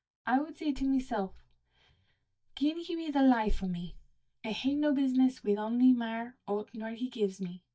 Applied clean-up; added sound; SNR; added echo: neural mask model DeepFilterNet 3.